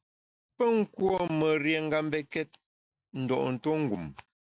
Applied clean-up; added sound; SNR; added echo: none; none; none; none.